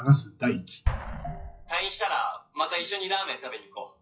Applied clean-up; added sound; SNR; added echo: classical method WPE with log-MMSE.